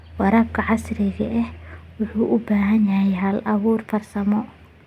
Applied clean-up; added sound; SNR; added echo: none; none; none; none.